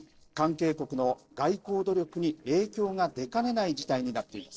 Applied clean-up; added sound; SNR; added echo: neural separator model SepFormer DNS4.